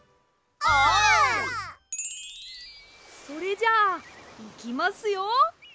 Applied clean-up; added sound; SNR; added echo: none; none; none; none.